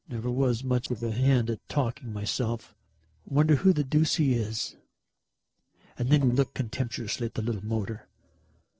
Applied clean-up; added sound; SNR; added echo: neural separator model SepFormer DNS4.